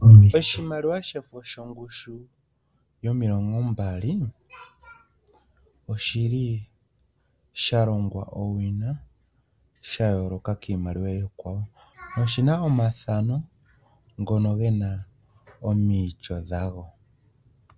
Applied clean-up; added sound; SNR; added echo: none; none; none; none.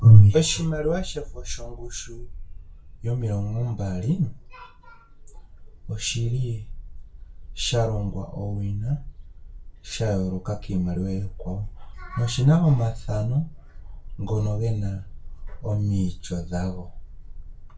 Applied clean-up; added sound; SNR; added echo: none; Bark; 12 dB; reverberation time 0.2 s.